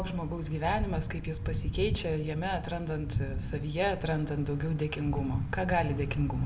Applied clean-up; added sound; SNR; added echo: none; Thunder / Bicycle; 3 dB; reverberation time 0.6 s.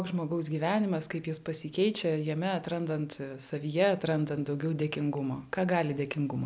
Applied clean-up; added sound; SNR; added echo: none; none; none; none.